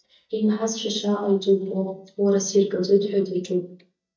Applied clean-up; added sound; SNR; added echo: neural mask model DeepFilterNet 3.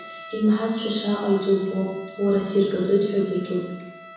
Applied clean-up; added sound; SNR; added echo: none; Trumpet; 19 dB; reverberation time 1.1 s.